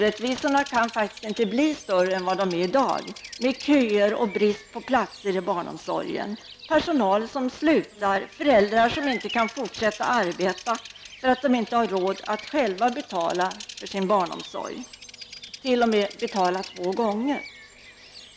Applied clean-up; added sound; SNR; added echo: none; Bird vocalization, bird call, bird song; 17 dB; none.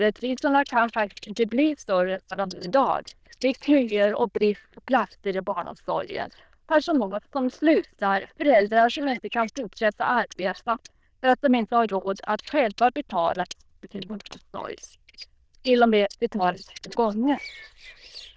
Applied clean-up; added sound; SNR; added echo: neural diffusion model UNIVERSE++.